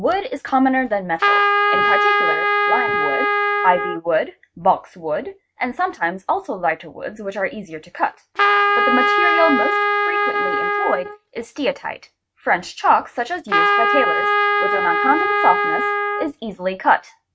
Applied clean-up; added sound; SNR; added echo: neural mask model RNNoise.